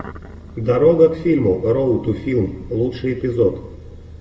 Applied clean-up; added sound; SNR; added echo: none; none; none; reverberation time 1.4 s.